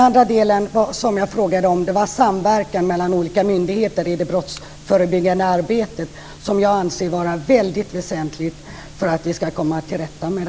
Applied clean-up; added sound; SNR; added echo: none; none; none; none.